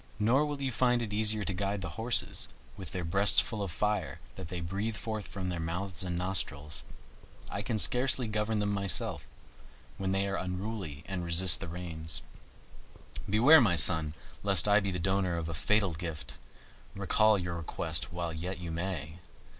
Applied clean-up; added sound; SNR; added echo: none; none; none; none.